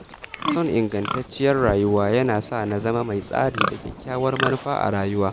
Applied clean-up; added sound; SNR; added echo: none; Livestock, farm animals, working animals; 8 dB; none.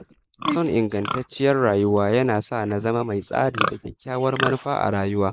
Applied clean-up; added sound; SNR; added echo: neural mask model Resemble Enhance denoiser.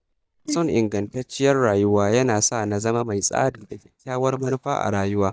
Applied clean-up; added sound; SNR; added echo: neural mask model DeepFilterNet 3.